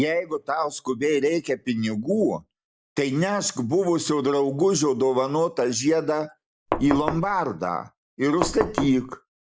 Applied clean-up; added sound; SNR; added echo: none; Knock; 5 dB; none.